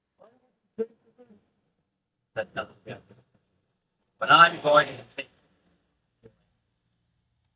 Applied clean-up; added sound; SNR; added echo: neural mask model DeepFilterNet 3.